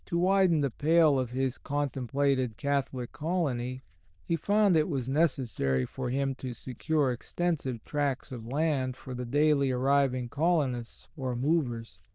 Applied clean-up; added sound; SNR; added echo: neural diffusion model UNIVERSE++.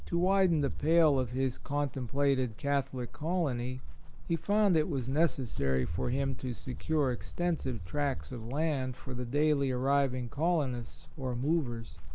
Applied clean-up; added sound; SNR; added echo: none; Walk, footsteps; 1 dB; none.